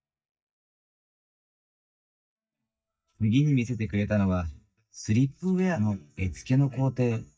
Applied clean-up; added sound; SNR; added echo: neural mask model DeepFilterNet 3.